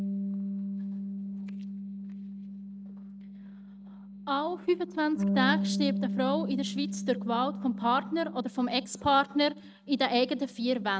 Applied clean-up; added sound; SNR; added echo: neural mask model RNNoise.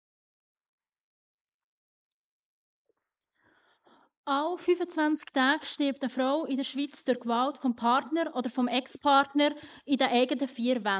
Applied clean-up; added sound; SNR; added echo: neural mask model Resemble Enhance denoiser.